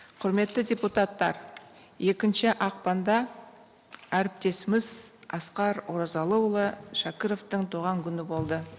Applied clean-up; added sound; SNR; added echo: none; none; none; none.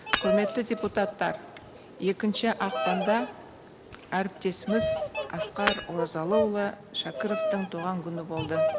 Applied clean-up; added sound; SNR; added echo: none; Bird vocalization, bird call, bird song + Shatter / Hammer; 2 dB; none.